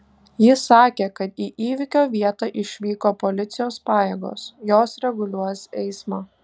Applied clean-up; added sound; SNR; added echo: none; none; none; none.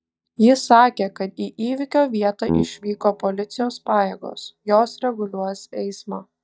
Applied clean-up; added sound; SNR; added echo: neural mask model DeepFilterNet 3.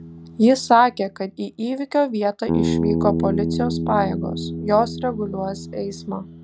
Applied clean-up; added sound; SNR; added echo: none; Bass guitar; 4 dB; none.